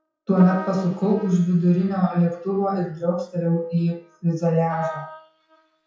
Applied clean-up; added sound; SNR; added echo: classical method WPE with log-MMSE.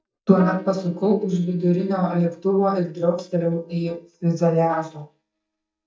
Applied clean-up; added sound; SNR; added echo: neural mask model DeepFilterNet 3.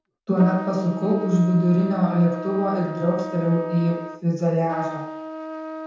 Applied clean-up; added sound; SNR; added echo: none; Trumpet; 11 dB; reverberation time 0.9 s.